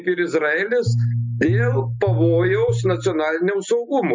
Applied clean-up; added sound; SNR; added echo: classical method spectral subtraction.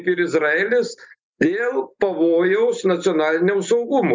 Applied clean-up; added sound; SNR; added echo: neural mask model Resemble Enhance denoiser.